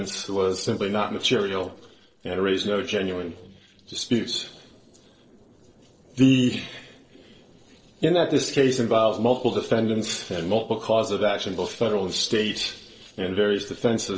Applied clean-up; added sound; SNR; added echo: neural separator model SepFormer DNS4.